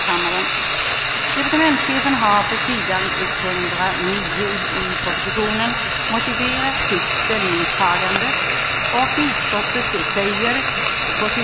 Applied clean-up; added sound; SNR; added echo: none; Frying (food); -2 dB; none.